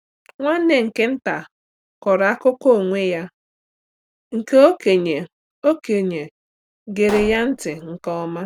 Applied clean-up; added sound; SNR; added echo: none; Explosion; 13 dB; none.